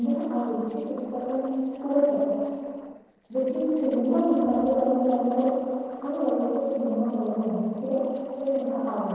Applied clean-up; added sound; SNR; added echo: neural separator model SepFormer DNS4.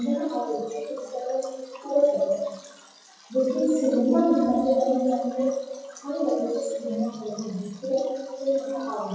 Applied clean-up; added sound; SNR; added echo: classical method WPE with log-MMSE.